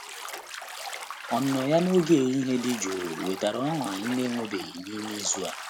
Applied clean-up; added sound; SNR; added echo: none; Bathtub (filling or washing); 11 dB; none.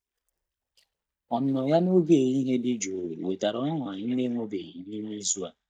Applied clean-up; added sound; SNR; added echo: neural mask model DeepFilterNet 3.